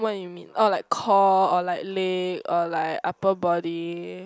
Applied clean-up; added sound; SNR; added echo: none; none; none; none.